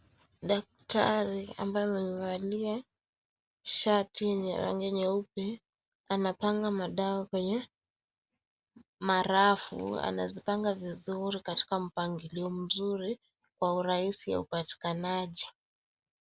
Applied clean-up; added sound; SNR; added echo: none; none; none; none.